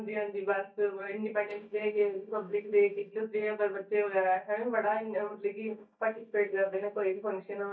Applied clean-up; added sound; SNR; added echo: neural mask model DeepFilterNet 3.